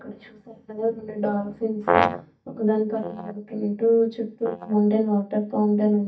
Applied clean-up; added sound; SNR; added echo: neural mask model DeepFilterNet 3.